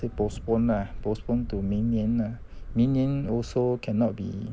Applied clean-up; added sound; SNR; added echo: none; Wind; 11 dB; none.